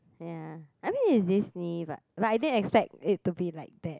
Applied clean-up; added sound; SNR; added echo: none; none; none; none.